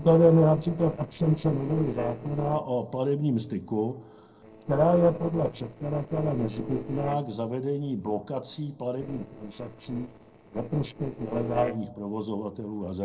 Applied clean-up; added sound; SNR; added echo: neural separator model SepFormer DNS4.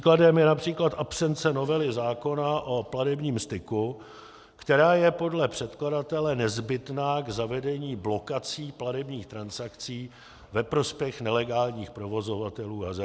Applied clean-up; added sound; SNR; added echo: none; none; none; none.